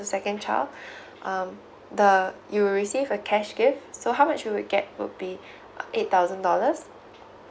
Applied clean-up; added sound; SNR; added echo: none; none; none; none.